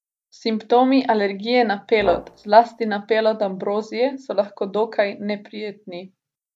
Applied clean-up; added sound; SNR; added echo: none; Brass instrument; 11 dB; none.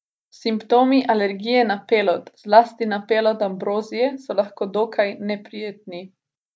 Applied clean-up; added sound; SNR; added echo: none; none; none; none.